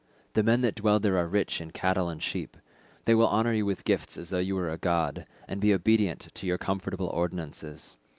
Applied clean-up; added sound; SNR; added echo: none; none; none; none.